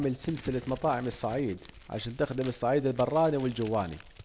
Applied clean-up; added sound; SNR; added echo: none; Crumpling, crinkling; 18 dB; none.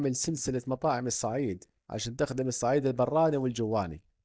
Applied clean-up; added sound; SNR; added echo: neural mask model DeepFilterNet 3.